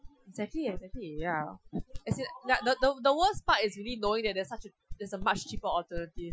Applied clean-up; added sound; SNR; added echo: classical method Wiener filter.